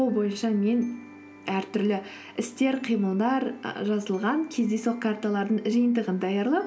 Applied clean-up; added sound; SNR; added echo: none; none; none; none.